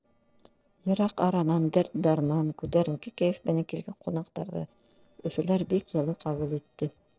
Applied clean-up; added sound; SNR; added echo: neural separator model SepFormer DNS4.